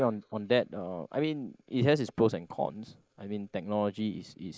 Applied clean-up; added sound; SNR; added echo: neural mask model Resemble Enhance denoiser.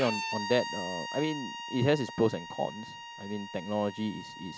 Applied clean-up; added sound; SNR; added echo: none; Bowed string instrument; 8 dB; none.